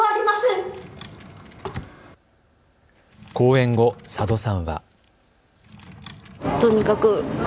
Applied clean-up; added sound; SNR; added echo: none; Drawer open or close; 16 dB; none.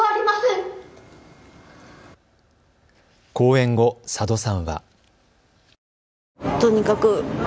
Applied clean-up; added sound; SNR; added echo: none; none; none; none.